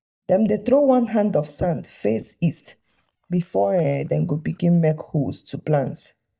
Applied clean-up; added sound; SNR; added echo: neural mask model DeepFilterNet 3.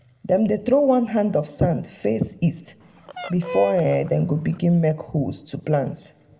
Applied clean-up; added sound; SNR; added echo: none; Fowl; 12 dB; reverberation time 0.7 s.